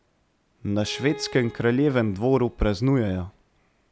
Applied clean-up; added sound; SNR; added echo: none; Bowed string instrument; 20 dB; none.